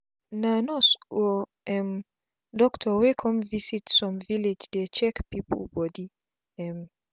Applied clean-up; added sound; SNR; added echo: none; none; none; none.